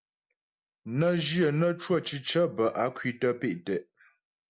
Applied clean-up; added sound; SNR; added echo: none; none; none; none.